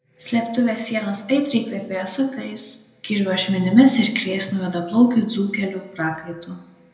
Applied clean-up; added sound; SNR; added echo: none; none; none; reverberation time 0.8 s.